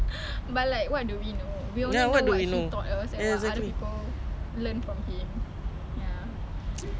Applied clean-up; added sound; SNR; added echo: none; none; none; none.